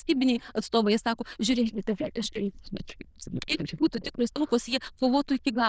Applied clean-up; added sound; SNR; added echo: neural diffusion model UNIVERSE++.